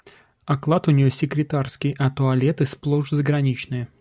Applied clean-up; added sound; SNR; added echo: none; none; none; none.